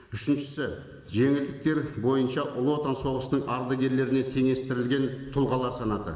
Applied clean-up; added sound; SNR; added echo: none; none; none; reverberation time 3.0 s.